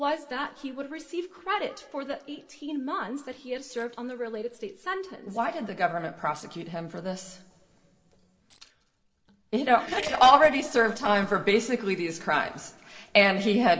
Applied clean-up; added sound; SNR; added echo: neural separator model SepFormer DNS4.